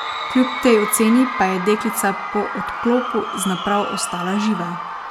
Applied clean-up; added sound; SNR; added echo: none; Crowd / Cheering; 6 dB; none.